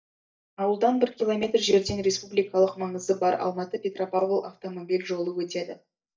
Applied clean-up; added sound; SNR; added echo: neural mask model DeepFilterNet 3.